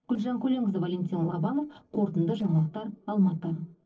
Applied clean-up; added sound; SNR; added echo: neural separator model SepFormer DNS4.